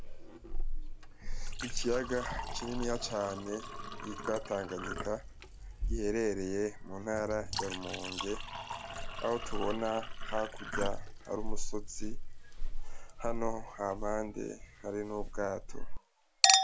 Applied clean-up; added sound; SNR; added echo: none; Chink, clink; -3 dB; none.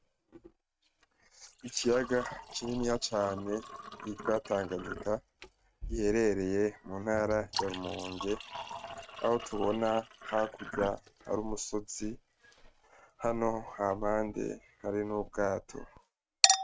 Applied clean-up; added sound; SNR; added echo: neural mask model RNNoise.